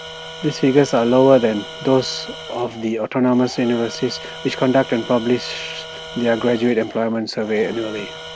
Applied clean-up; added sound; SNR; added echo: none; Tools; 15 dB; none.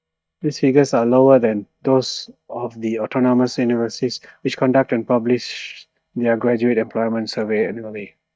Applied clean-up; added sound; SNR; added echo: neural mask model DeepFilterNet 3.